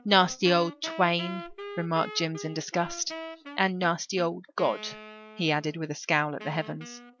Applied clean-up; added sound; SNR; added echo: none; Wind instrument, woodwind instrument; 14 dB; none.